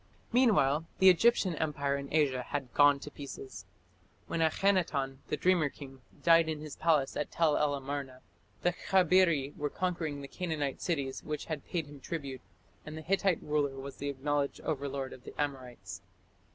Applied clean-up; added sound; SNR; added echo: none; none; none; none.